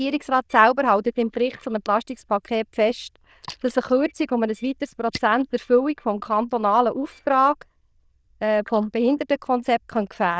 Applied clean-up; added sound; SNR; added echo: neural diffusion model UNIVERSE++.